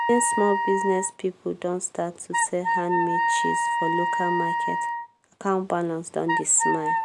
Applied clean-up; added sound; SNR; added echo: none; Wind instrument, woodwind instrument; 0 dB; none.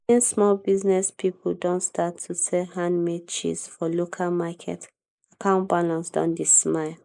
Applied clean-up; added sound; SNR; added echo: neural mask model Resemble Enhance denoiser.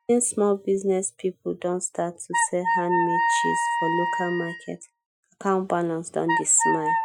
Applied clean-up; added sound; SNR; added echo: classical method Wiener filter.